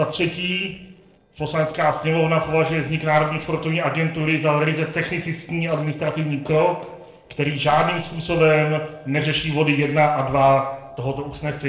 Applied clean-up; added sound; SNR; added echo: neural separator model SepFormer DNS4.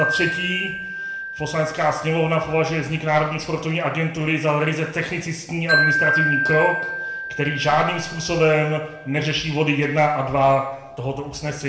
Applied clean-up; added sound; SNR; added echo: none; Wind chime; 6 dB; reverberation time 0.7 s.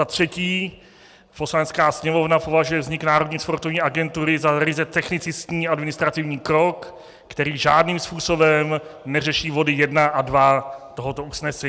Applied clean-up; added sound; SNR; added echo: none; none; none; none.